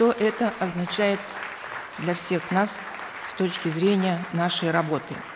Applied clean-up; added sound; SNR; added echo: none; Applause; 11 dB; none.